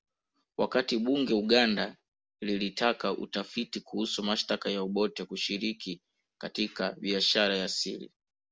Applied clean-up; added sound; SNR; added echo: none; none; none; none.